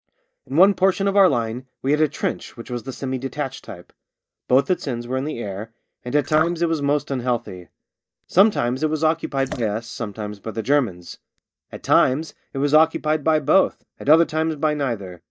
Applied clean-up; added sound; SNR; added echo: neural mask model DeepFilterNet 3.